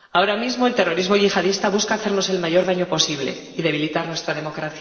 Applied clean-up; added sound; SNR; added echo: neural separator model SepFormer DNS4.